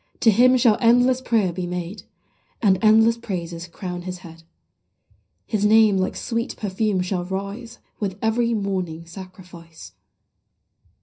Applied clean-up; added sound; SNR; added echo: none; none; none; reverberation time 0.4 s.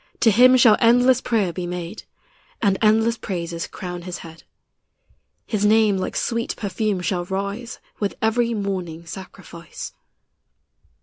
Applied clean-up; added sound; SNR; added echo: none; none; none; none.